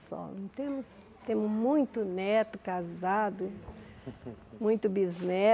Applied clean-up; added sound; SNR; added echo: none; none; none; none.